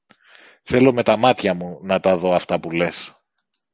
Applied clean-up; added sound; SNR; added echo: none; none; none; none.